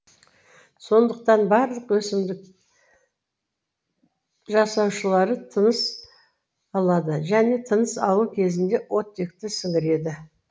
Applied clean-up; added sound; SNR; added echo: none; none; none; none.